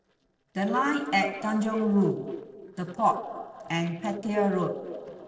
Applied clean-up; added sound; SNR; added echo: neural separator model SepFormer DNS4.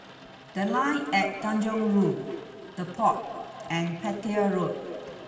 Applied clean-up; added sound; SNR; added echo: none; Rain; 19 dB; reverberation time 2.5 s.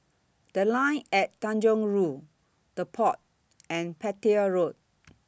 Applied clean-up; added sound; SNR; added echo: none; none; none; none.